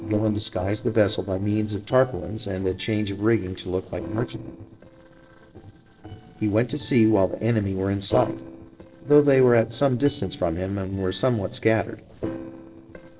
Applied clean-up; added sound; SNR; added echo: neural separator model SepFormer DNS4.